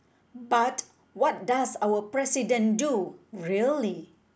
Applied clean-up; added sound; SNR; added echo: none; none; none; none.